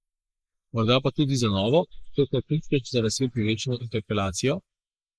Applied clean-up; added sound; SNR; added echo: neural mask model Resemble Enhance denoiser.